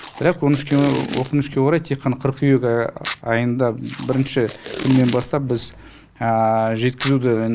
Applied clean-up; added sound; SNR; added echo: none; Packing tape, duct tape; 12 dB; none.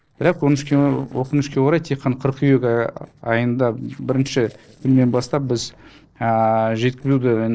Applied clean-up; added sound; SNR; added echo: neural separator model SepFormer DNS4.